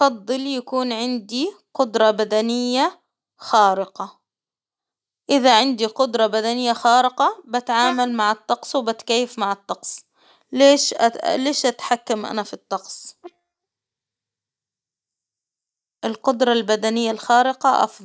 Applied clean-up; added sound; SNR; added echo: neural mask model DeepFilterNet 3.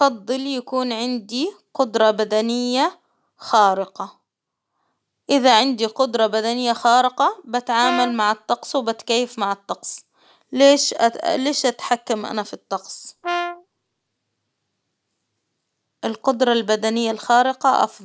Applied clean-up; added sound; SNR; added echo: none; Brass instrument; 7 dB; none.